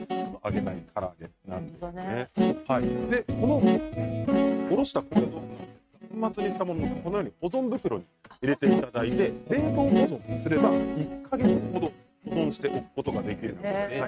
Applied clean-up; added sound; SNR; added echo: neural mask model RNNoise.